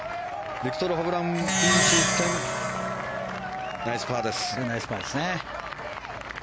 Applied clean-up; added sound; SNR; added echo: none; Plucked string instrument; 1 dB; none.